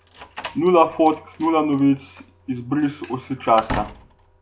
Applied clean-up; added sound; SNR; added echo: none; Slam; 16 dB; none.